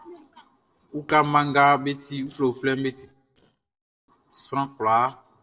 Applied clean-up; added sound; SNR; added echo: neural separator model SepFormer DNS4.